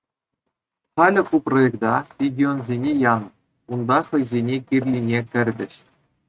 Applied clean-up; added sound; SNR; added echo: neural mask model RNNoise.